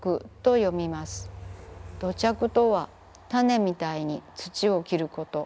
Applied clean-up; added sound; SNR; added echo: none; Train; 18 dB; none.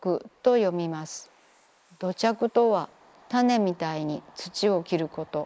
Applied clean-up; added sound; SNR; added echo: neural mask model Resemble Enhance denoiser.